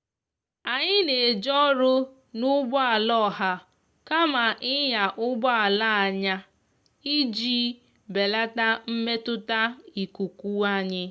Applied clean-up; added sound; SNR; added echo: none; none; none; none.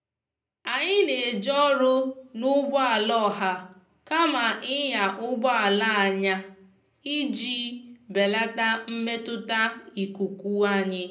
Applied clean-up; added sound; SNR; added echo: none; none; none; reverberation time 0.5 s.